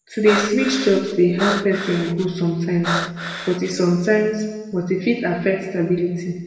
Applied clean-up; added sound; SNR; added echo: none; Breathing; 8 dB; reverberation time 1.2 s.